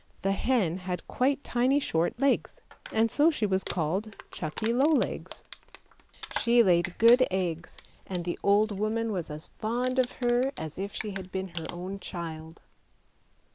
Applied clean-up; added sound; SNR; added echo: none; Crumpling, crinkling; 17 dB; none.